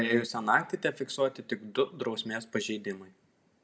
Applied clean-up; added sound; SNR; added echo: none; none; none; none.